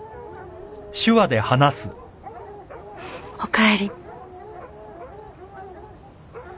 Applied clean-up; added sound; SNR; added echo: none; Dog; 15 dB; none.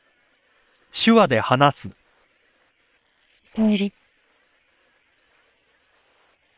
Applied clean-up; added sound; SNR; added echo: neural separator model SepFormer WHAM!.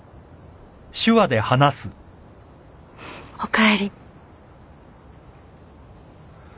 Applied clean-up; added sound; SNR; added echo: none; none; none; none.